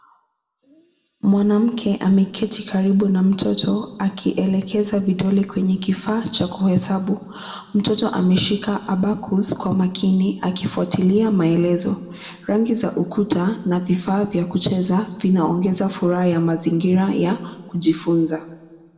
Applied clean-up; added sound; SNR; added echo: none; none; none; reverberation time 1.2 s.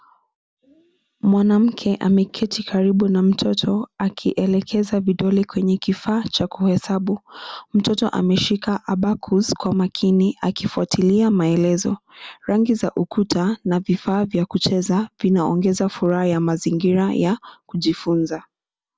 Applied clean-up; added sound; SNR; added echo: none; none; none; none.